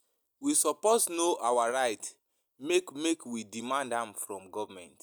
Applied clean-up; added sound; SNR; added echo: none; none; none; none.